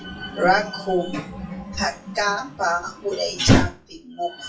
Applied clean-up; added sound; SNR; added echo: classical method WPE with log-MMSE.